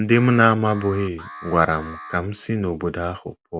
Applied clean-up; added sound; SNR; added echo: none; Alarm; 19 dB; none.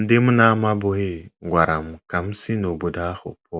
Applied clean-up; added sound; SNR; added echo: none; none; none; none.